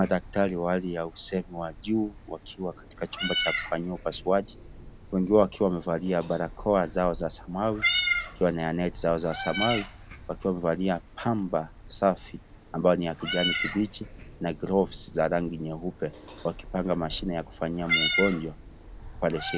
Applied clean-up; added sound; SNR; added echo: none; Meow; 7 dB; none.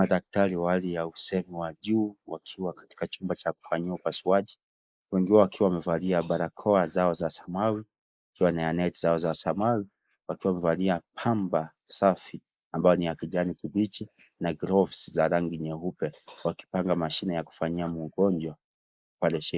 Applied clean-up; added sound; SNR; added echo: neural mask model Resemble Enhance denoiser.